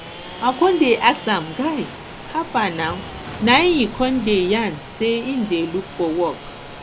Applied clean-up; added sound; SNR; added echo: none; Waves, surf + Sawing / Engine; 13 dB; none.